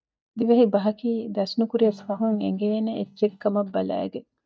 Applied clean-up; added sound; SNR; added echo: neural mask model DeepFilterNet 3.